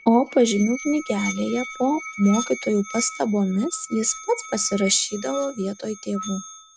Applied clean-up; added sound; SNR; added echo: none; Musical instrument; 13 dB; none.